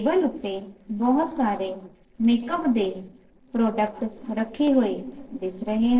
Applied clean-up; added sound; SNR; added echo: neural separator model SepFormer DNS4.